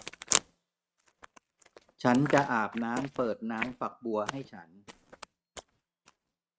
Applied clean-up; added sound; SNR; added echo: neural mask model RNNoise.